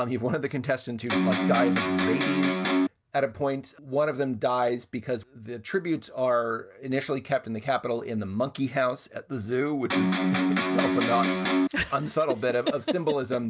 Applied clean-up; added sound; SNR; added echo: none; Electric guitar; -4 dB; none.